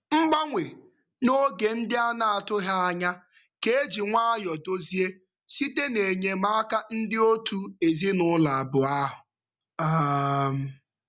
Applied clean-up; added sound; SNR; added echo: none; none; none; none.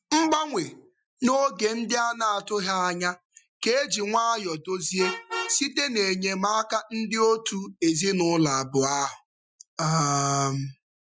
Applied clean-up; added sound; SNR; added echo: classical method Wiener filter.